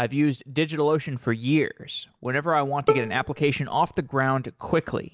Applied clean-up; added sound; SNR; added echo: none; Bowed string instrument; 4 dB; none.